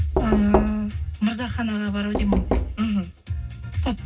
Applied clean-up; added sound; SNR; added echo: none; Knock; 3 dB; reverberation time 0.4 s.